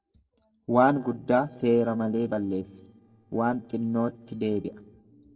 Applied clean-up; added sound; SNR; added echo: neural separator model SepFormer DNS4.